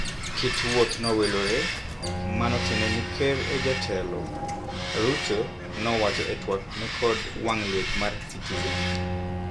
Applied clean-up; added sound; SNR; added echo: none; Bowed string instrument + Bird vocalization, bird call, bird song; 1 dB; none.